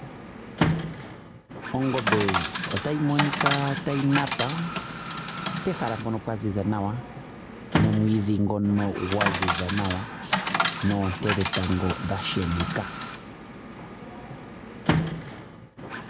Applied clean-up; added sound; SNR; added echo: none; Coin (dropping) / Chatter; 2 dB; none.